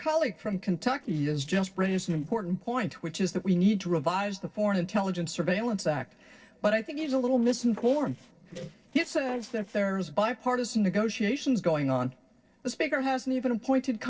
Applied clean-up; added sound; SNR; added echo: neural separator model SepFormer DNS4.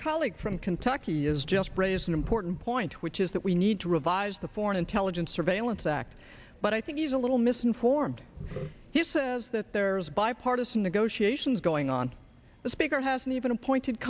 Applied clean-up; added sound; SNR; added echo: none; none; none; none.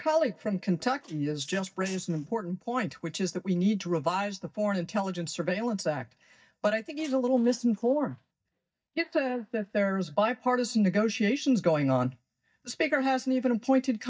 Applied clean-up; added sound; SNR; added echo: neural mask model DeepFilterNet 3.